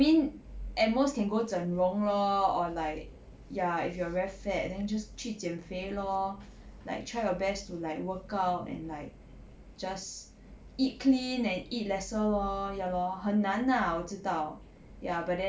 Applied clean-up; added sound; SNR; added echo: none; none; none; none.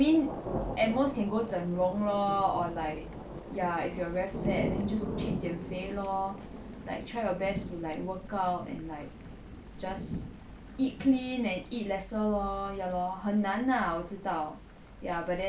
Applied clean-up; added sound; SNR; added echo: none; Thunder / Rain; 9 dB; none.